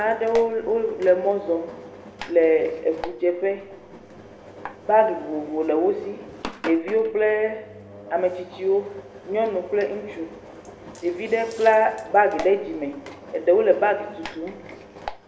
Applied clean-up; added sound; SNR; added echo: none; Engine; 16 dB; reverberation time 0.9 s.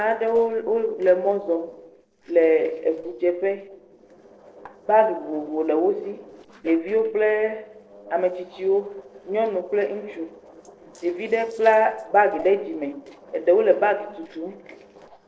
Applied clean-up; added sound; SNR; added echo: neural separator model SepFormer DNS4.